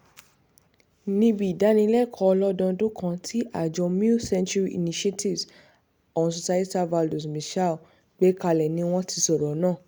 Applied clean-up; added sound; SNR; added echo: none; none; none; none.